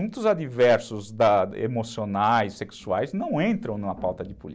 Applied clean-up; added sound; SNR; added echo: none; none; none; none.